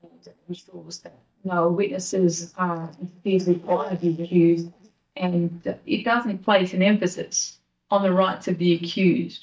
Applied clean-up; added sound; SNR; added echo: neural mask model DeepFilterNet 3.